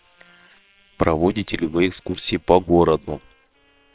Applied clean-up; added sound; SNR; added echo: neural separator model SepFormer WHAM!.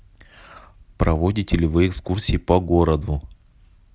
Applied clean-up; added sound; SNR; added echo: none; none; none; none.